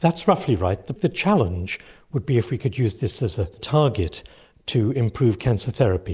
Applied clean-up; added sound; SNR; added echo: none; none; none; none.